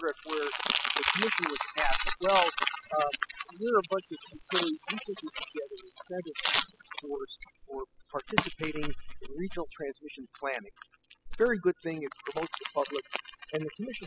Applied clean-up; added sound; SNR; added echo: classical method spectral subtraction.